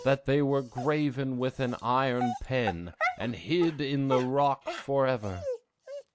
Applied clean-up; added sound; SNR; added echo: none; Dog; 10 dB; none.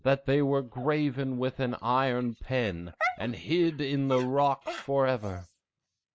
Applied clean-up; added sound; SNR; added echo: neural mask model Resemble Enhance denoiser.